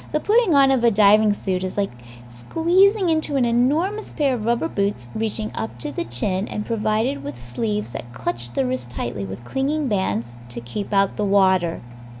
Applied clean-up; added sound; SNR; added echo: none; Engine; 16 dB; none.